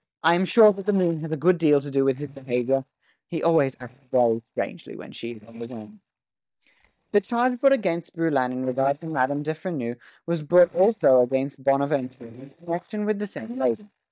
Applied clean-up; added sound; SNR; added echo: neural mask model DeepFilterNet 3.